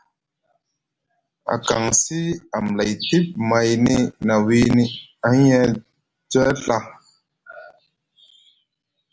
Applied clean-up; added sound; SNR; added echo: none; none; none; none.